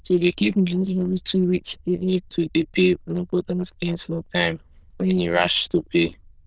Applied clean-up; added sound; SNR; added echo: neural diffusion model UNIVERSE++.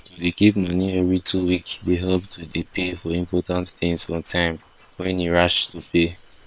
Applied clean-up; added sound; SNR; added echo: neural separator model SepFormer WHAM!.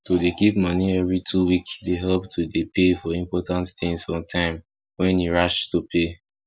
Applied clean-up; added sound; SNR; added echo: none; none; none; none.